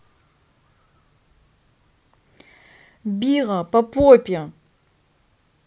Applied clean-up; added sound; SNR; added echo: none; none; none; none.